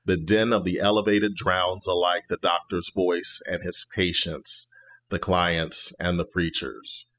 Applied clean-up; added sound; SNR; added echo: classical method spectral subtraction.